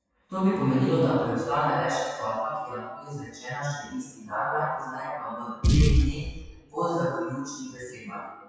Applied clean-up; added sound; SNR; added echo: classical method WPE with log-MMSE.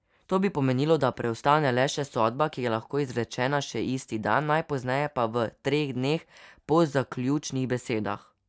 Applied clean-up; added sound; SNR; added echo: none; none; none; none.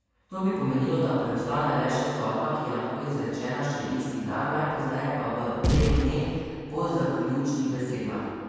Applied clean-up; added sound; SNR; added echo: none; Boom; -1 dB; reverberation time 2.1 s.